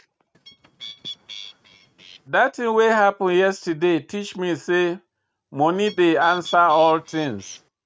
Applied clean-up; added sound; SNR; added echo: neural mask model RNNoise.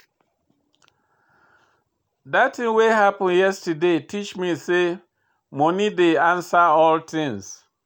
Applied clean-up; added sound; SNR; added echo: none; none; none; none.